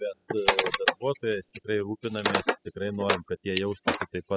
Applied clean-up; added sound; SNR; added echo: classical method spectral subtraction.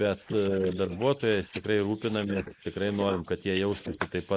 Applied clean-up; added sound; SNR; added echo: neural mask model Resemble Enhance denoiser.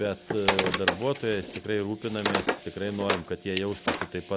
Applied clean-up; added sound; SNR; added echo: none; Wood; 1 dB; none.